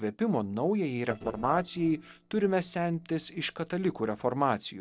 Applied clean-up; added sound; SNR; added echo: neural separator model SepFormer DNS4.